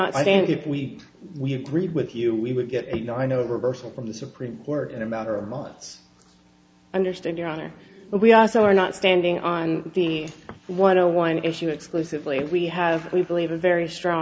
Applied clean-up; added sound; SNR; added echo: none; none; none; none.